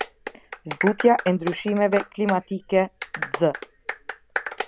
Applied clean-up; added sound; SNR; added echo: none; Clapping; 7 dB; none.